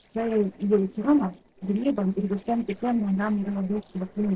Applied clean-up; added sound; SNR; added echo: neural separator model SepFormer DNS4.